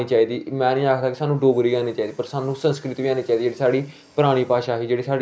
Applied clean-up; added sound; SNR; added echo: none; none; none; none.